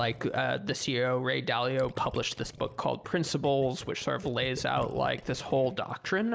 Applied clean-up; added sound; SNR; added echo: none; Gurgling; 18 dB; none.